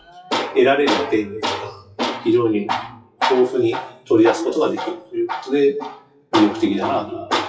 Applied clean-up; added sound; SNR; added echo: classical method WPE with log-MMSE.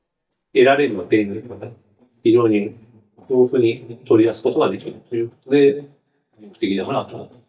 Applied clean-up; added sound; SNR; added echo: neural mask model DeepFilterNet 3.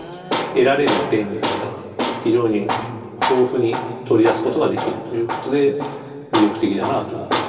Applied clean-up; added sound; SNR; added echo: none; Tools; 6 dB; reverberation time 2.5 s.